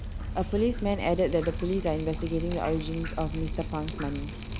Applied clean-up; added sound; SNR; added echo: none; Drip; 5 dB; none.